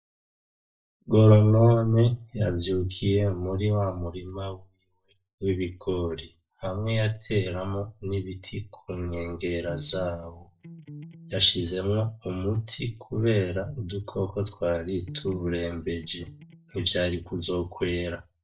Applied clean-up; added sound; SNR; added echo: neural mask model DeepFilterNet 3.